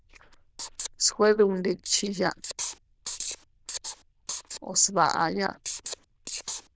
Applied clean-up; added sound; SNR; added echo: neural diffusion model UNIVERSE++.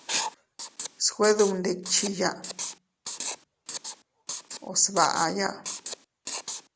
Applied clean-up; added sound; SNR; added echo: none; Writing; 8 dB; none.